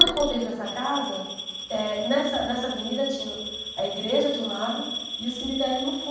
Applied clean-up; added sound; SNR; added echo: none; Coin (dropping) / Glass; 3 dB; reverberation time 1.2 s.